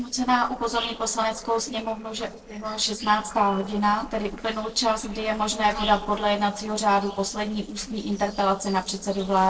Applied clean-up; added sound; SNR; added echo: neural separator model SepFormer DNS4.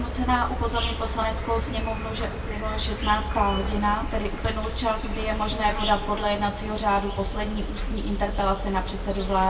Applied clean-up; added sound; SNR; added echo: none; Insect; 3 dB; reverberation time 0.2 s.